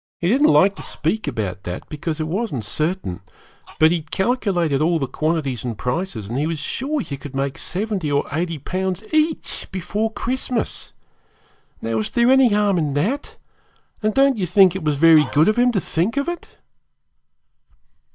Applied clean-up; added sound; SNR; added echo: neural mask model DeepFilterNet 3.